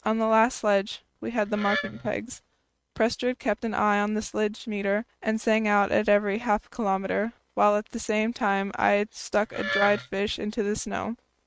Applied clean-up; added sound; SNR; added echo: neural mask model RNNoise.